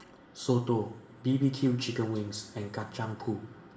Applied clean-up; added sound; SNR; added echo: none; none; none; reverberation time 0.9 s.